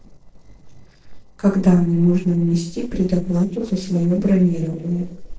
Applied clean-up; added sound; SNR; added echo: neural separator model SepFormer DNS4.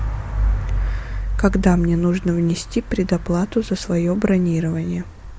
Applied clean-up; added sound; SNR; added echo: none; none; none; none.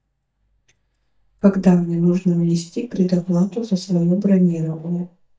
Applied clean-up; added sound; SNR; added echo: neural mask model DeepFilterNet 3.